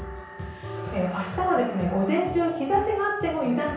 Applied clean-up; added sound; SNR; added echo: none; Crow; 19 dB; reverberation time 0.7 s.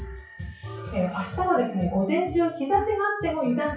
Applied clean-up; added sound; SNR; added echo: classical method WPE with log-MMSE.